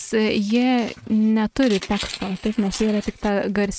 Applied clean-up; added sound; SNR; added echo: neural mask model RNNoise.